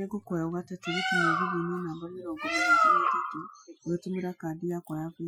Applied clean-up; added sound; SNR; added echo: classical method Wiener filter.